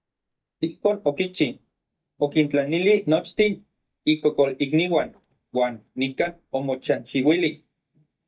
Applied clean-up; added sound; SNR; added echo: neural mask model DeepFilterNet 3.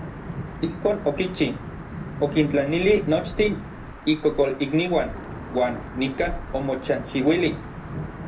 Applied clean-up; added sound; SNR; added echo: none; Thunder / Wind / Rain; 10 dB; reverberation time 0.3 s.